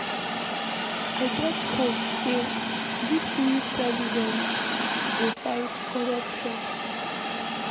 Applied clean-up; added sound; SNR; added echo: none; Hiss; -2 dB; none.